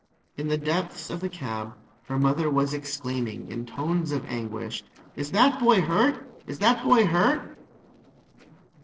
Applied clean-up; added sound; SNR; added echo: neural separator model SepFormer DNS4.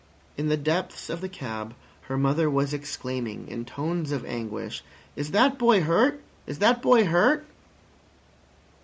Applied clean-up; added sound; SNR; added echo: none; none; none; none.